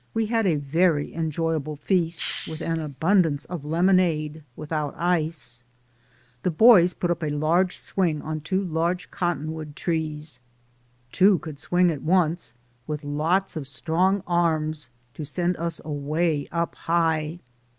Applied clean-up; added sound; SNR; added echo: none; Hiss; 8 dB; none.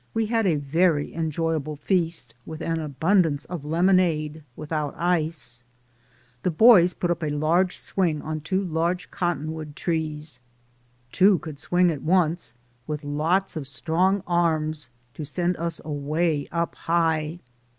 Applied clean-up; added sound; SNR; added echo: none; none; none; none.